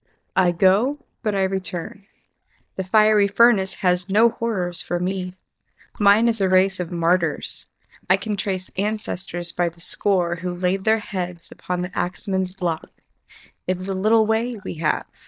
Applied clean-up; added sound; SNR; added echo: neural mask model DeepFilterNet 3.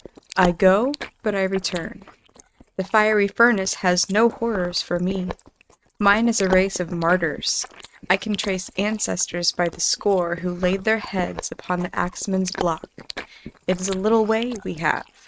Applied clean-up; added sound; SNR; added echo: neural mask model RNNoise.